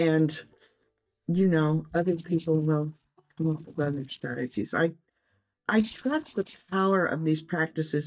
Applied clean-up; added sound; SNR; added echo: neural mask model DeepFilterNet 3.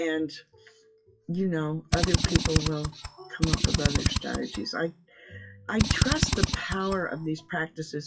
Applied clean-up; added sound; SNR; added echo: classical method WPE with log-MMSE.